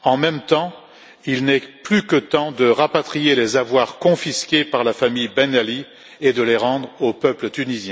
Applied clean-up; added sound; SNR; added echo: none; none; none; none.